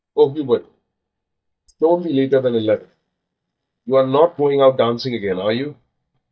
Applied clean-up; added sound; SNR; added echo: neural mask model DeepFilterNet 3.